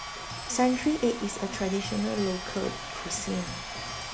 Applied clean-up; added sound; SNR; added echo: none; Domestic sounds, home sounds + Clock; 7 dB; none.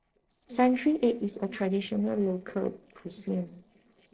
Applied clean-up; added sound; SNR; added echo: neural separator model SepFormer DNS4.